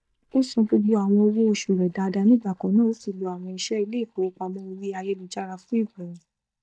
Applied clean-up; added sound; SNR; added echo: neural mask model DeepFilterNet 3.